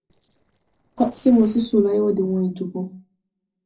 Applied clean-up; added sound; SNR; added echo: neural separator model SepFormer DNS4.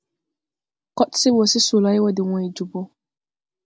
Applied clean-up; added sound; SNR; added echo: none; none; none; none.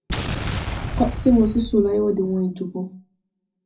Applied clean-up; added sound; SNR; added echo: none; Explosion; 7 dB; reverberation time 0.4 s.